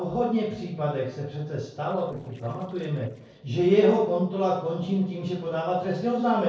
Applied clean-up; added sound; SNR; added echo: neural separator model SepFormer DNS4.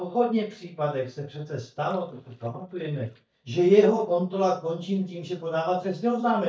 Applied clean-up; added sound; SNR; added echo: neural mask model DeepFilterNet 3.